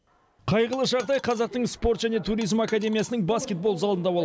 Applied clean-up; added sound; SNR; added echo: none; Coin (dropping); 20 dB; none.